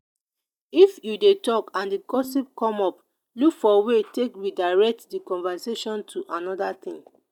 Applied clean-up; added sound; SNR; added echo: neural mask model DeepFilterNet 3.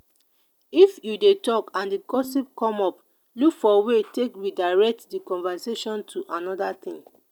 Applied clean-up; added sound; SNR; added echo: none; Ringtone; 19 dB; none.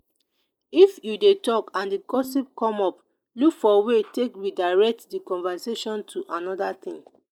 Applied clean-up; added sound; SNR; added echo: neural mask model Resemble Enhance denoiser.